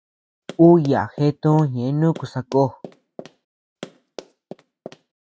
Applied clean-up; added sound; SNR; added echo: neural mask model RNNoise.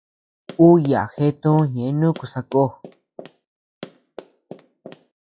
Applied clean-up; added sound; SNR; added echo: classical method log-MMSE.